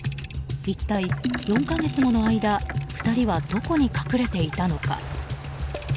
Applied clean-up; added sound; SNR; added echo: none; Boat, Water vehicle; 12 dB; none.